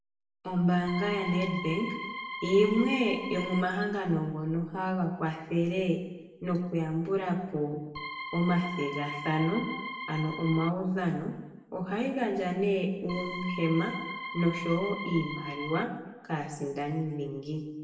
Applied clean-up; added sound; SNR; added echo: none; Organ; 8 dB; reverberation time 0.9 s.